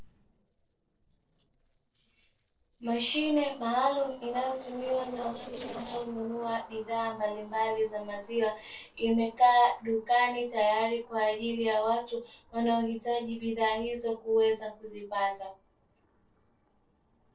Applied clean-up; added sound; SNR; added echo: neural separator model SepFormer DNS4.